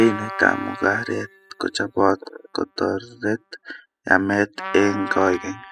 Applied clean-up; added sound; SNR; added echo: classical method spectral subtraction.